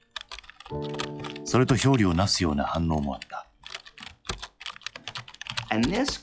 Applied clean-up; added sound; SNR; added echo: classical method log-MMSE.